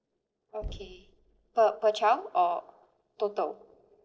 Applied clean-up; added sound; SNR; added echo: neural separator model SepFormer DNS4.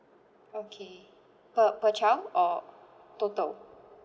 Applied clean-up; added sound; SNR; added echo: none; none; none; none.